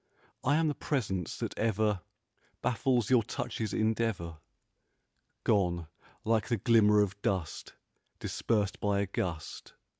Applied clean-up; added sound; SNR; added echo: none; none; none; none.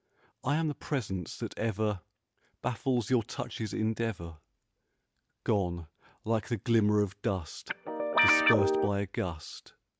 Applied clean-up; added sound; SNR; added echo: none; Guitar; -5 dB; none.